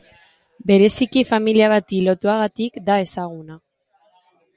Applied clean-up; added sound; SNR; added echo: none; none; none; none.